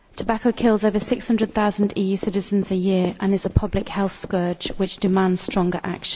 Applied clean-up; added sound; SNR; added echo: none; Run; 16 dB; none.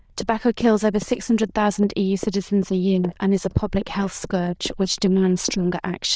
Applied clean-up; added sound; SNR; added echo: neural diffusion model UNIVERSE++.